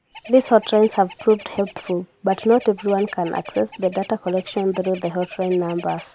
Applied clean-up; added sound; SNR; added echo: none; Bird; 19 dB; none.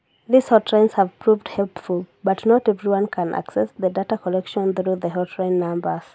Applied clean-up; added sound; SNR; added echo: none; none; none; none.